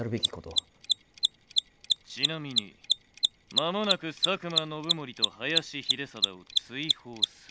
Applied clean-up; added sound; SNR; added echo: none; Mechanisms; -5 dB; none.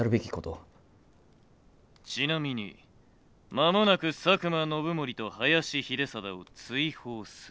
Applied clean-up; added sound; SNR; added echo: none; none; none; none.